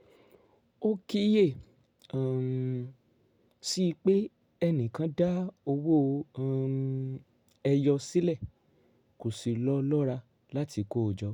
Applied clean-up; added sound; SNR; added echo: none; none; none; none.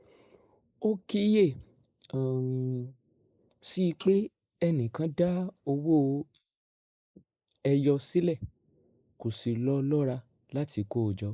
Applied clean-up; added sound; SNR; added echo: neural mask model Resemble Enhance denoiser.